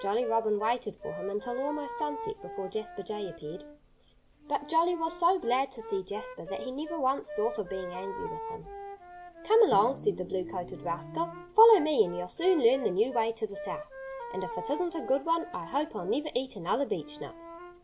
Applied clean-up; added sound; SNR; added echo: none; Guitar + Wind instrument, woodwind instrument; 12 dB; none.